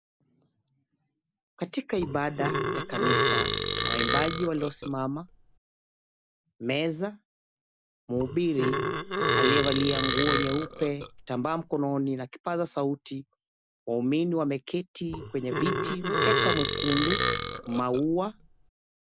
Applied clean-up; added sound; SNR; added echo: none; Burping, eructation; -2 dB; none.